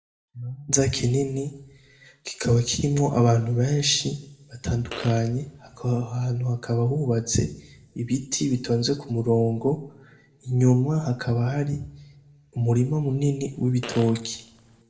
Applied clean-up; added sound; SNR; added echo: none; Fart; 17 dB; reverberation time 0.4 s.